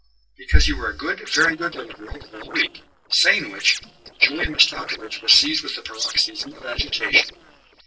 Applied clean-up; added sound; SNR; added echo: neural separator model SepFormer DNS4.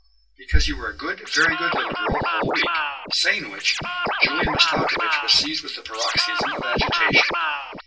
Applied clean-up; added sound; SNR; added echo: none; Scratching (performance technique); 1 dB; reverberation time 0.1 s.